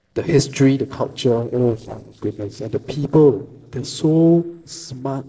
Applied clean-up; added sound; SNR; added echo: neural separator model SepFormer DNS4.